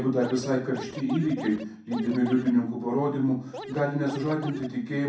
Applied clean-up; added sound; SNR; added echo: none; Scratching (performance technique); 13 dB; reverberation time 0.6 s.